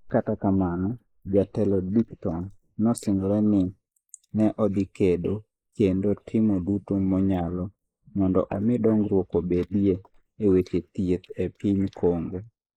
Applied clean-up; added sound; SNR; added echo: neural mask model Resemble Enhance denoiser.